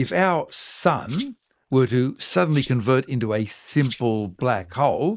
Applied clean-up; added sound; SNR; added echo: neural mask model Resemble Enhance denoiser.